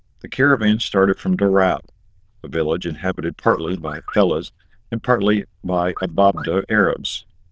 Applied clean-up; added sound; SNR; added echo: neural diffusion model UNIVERSE++.